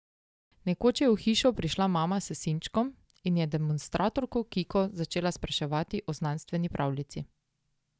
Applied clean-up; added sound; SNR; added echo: none; none; none; none.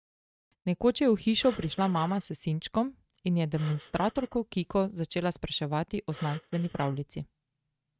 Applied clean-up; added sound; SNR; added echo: neural mask model RNNoise.